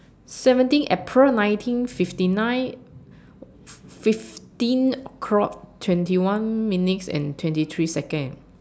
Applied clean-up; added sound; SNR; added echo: none; none; none; none.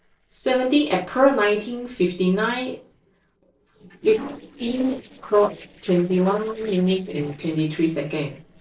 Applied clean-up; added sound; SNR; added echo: neural separator model SepFormer DNS4.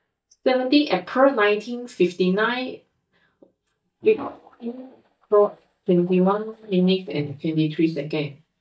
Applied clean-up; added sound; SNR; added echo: neural mask model DeepFilterNet 3.